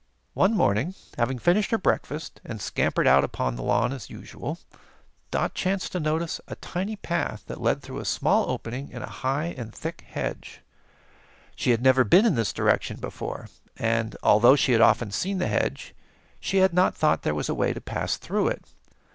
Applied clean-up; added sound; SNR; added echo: none; none; none; none.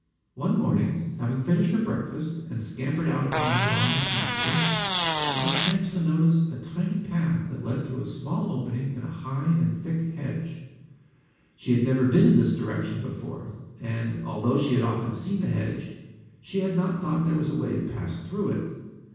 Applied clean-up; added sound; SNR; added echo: none; Fart; 1 dB; reverberation time 1.2 s.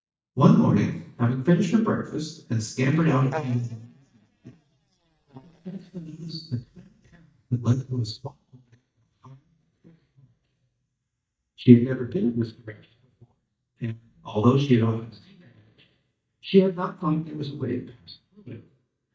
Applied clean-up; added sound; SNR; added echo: neural mask model DeepFilterNet 3.